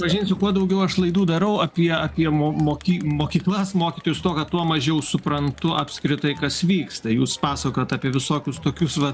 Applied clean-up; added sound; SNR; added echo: none; Crowd; 20 dB; none.